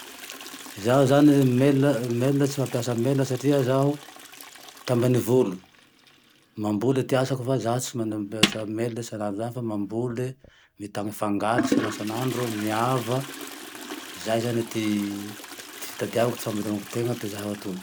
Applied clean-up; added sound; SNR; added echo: none; Toilet flush; 11 dB; none.